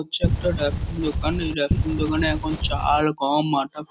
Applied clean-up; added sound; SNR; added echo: none; Wind; 1 dB; none.